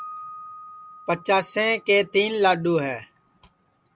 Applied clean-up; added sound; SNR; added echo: none; Piano; 19 dB; none.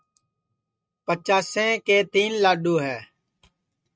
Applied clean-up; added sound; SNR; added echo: neural mask model RNNoise.